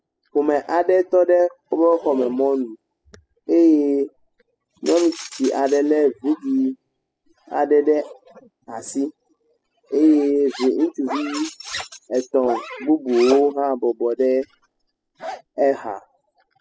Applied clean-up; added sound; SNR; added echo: classical method spectral subtraction.